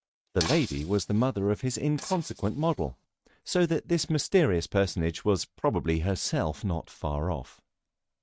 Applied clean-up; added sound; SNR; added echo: neural mask model RNNoise.